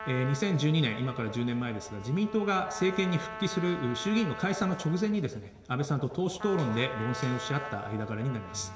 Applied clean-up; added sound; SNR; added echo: none; Trumpet; 12 dB; reverberation time 1.4 s.